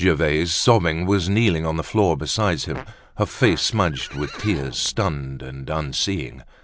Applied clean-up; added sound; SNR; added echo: none; Livestock, farm animals, working animals + Fart; 19 dB; none.